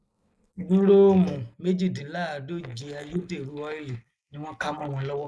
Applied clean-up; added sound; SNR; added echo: neural mask model Resemble Enhance denoiser.